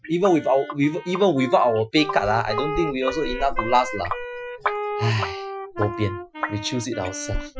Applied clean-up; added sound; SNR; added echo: classical method Wiener filter.